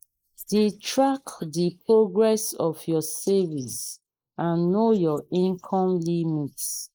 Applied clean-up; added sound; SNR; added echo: neural mask model Resemble Enhance denoiser.